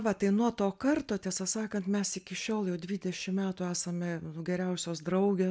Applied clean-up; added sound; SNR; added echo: none; none; none; none.